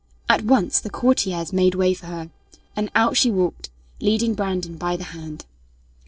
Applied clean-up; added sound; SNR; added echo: neural separator model SepFormer DNS4.